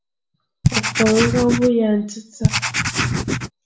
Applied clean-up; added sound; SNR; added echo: none; Writing; -1 dB; reverberation time 0.4 s.